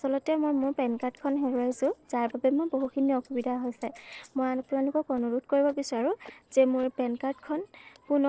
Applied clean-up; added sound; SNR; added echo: neural separator model SepFormer DNS4.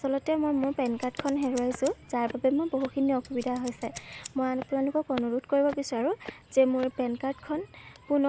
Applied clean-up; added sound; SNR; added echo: none; Scissors + Walk, footsteps; 18 dB; none.